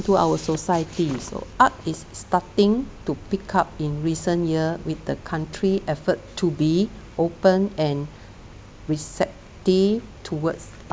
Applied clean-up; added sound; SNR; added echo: none; none; none; none.